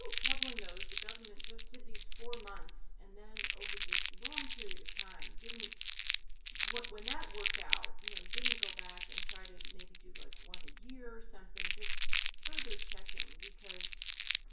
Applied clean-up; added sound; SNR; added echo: none; Crumpling, crinkling; -4 dB; reverberation time 0.3 s.